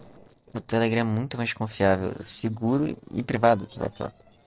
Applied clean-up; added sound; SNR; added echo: neural separator model SepFormer DNS4.